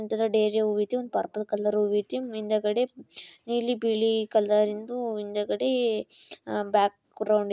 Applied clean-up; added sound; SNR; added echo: none; none; none; none.